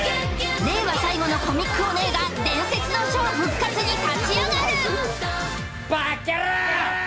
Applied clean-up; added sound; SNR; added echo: none; none; none; none.